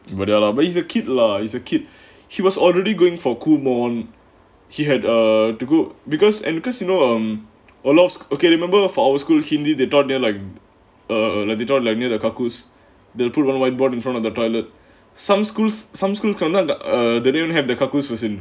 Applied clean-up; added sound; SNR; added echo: none; none; none; none.